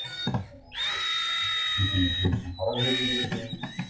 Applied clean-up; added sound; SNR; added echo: classical method WPE with log-MMSE.